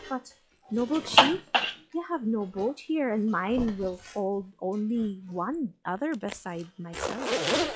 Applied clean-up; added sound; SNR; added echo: classical method log-MMSE.